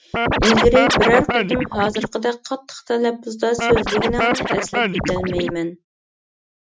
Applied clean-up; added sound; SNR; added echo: neural mask model RNNoise.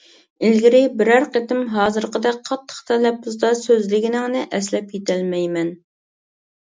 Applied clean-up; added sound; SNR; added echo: none; none; none; none.